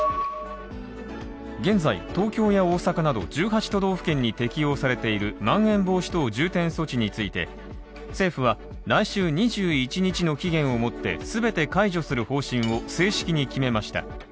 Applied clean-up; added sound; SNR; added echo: none; Cutlery, silverware / Dishes, pots, and pans; 20 dB; none.